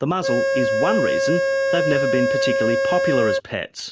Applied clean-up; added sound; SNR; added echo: none; Organ; -4 dB; none.